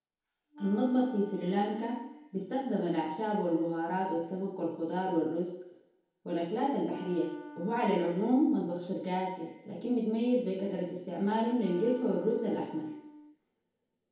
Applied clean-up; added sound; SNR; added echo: none; Wind instrument, woodwind instrument; 17 dB; reverberation time 2.0 s.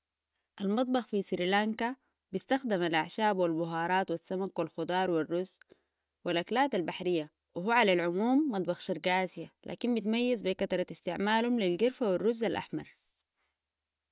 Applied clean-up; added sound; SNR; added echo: none; none; none; none.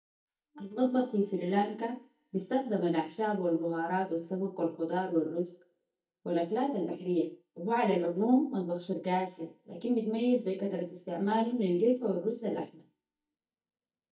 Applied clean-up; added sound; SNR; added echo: neural mask model DeepFilterNet 3.